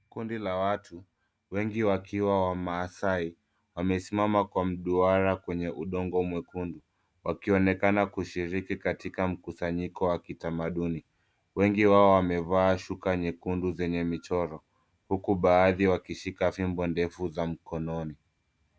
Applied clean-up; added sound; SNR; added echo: none; none; none; none.